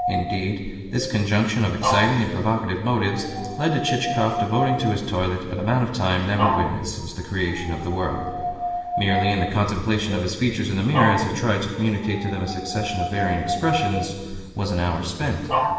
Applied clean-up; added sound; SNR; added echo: none; Dog; 5 dB; reverberation time 1.7 s.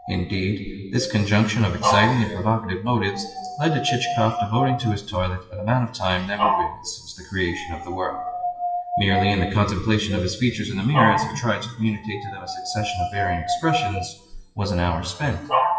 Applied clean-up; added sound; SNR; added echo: classical method WPE with log-MMSE.